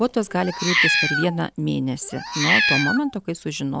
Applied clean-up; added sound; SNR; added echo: none; Meow; -1 dB; none.